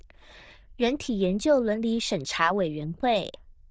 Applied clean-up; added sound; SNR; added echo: neural diffusion model UNIVERSE++.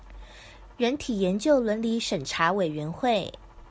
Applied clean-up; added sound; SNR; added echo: none; none; none; none.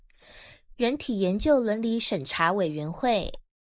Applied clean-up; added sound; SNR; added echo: neural mask model Resemble Enhance denoiser.